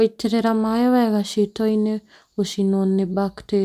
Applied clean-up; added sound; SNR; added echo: none; none; none; none.